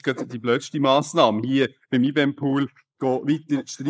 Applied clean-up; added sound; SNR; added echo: neural mask model Resemble Enhance denoiser.